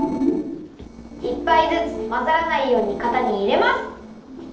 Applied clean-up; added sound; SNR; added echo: neural separator model SepFormer DNS4.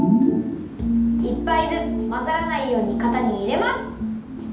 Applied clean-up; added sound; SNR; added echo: none; Waves, surf; 18 dB; reverberation time 2.2 s.